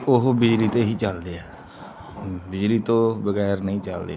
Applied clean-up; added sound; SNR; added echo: none; Thunder; 17 dB; none.